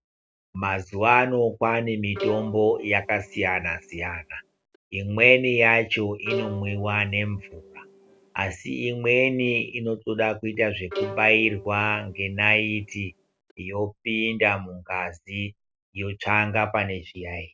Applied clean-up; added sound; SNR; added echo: none; Bowed string instrument; 12 dB; none.